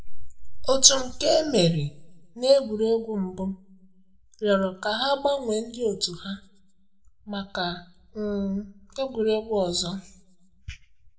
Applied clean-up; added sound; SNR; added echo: none; none; none; reverberation time 0.4 s.